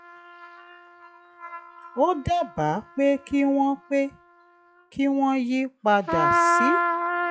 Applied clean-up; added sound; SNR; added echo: classical method log-MMSE.